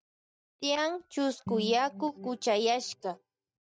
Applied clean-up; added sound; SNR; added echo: neural mask model DeepFilterNet 3.